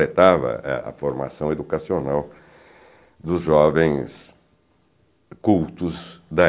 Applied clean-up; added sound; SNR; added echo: none; none; none; none.